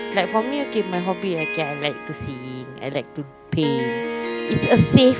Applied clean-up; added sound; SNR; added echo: none; Harp; 7 dB; none.